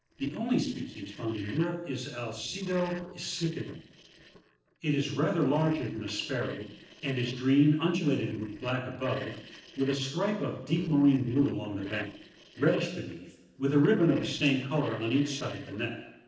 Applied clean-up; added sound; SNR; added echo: neural separator model SepFormer DNS4.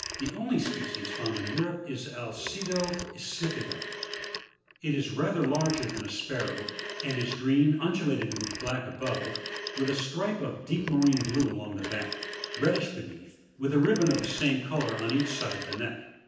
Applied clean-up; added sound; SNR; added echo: none; Telephone; 9 dB; reverberation time 0.9 s.